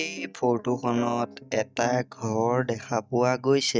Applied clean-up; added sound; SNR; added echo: neural mask model DeepFilterNet 3.